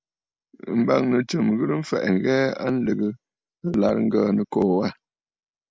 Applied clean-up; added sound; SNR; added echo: none; none; none; none.